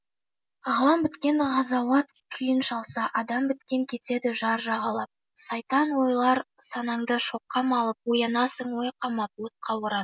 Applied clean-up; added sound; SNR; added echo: none; none; none; none.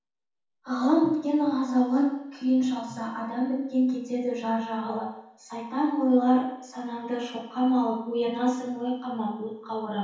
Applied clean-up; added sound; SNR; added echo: none; none; none; reverberation time 2.2 s.